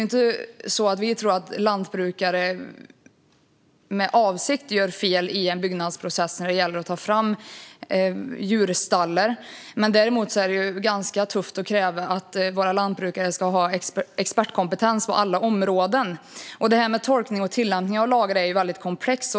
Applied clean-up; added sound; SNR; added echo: none; none; none; none.